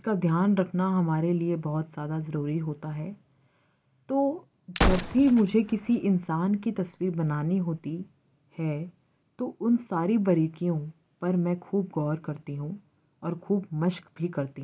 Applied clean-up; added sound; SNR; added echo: none; Gunshot, gunfire; 5 dB; none.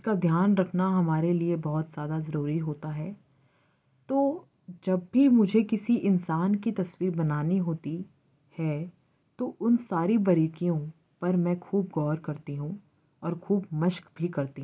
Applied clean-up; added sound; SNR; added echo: none; none; none; none.